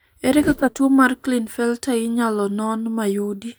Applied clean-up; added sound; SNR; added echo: neural mask model DeepFilterNet 3.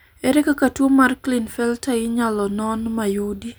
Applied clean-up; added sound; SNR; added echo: none; none; none; none.